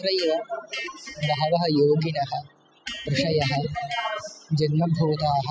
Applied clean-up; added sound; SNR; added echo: classical method spectral subtraction.